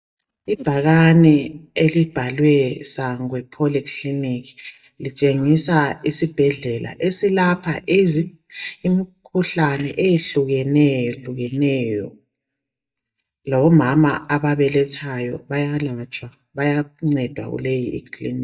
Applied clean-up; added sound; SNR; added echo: neural mask model DeepFilterNet 3.